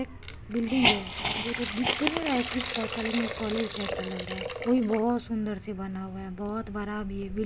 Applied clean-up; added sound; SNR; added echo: none; Hiss; 1 dB; none.